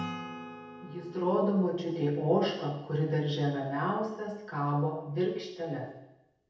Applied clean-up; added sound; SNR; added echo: none; Acoustic guitar / Strum; 17 dB; reverberation time 0.8 s.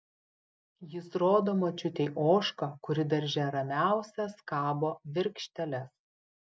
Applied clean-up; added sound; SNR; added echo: none; none; none; none.